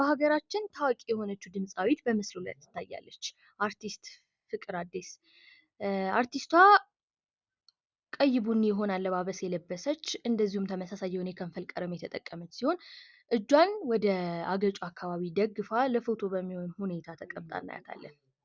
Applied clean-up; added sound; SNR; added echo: none; none; none; none.